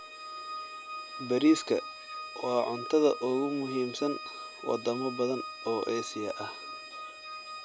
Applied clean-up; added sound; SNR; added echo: none; Organ; 10 dB; none.